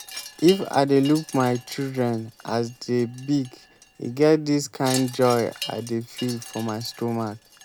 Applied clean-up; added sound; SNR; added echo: none; Wind chime; 16 dB; none.